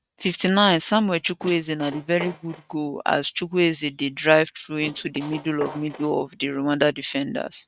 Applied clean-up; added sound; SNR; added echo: neural mask model RNNoise.